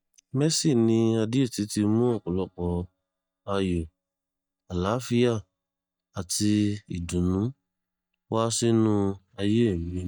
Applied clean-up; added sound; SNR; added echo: neural mask model DeepFilterNet 3.